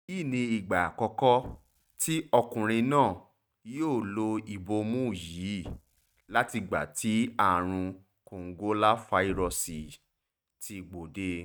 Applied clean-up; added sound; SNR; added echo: neural mask model RNNoise.